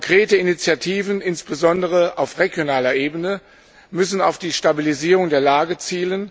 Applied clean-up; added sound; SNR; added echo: none; none; none; none.